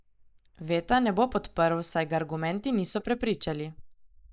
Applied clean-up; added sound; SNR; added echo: neural mask model Resemble Enhance denoiser.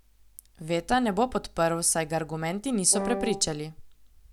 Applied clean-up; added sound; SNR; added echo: none; Wind instrument, woodwind instrument; 5 dB; none.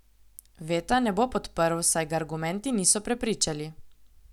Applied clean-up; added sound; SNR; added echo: none; none; none; none.